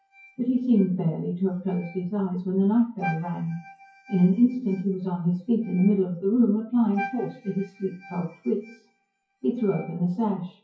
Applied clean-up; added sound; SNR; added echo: classical method WPE with log-MMSE.